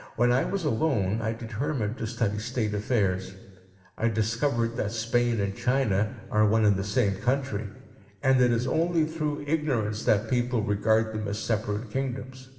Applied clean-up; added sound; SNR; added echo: none; none; none; reverberation time 1.3 s.